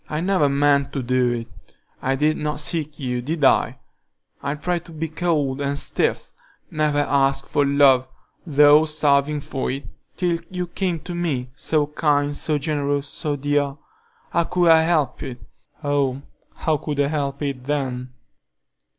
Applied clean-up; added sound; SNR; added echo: none; none; none; none.